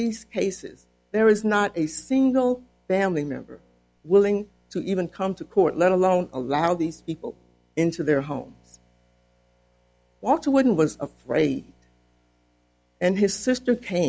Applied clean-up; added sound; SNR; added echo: none; none; none; none.